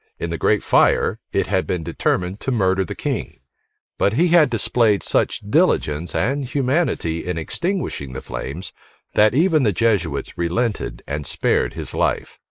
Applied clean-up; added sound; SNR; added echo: neural mask model Resemble Enhance denoiser.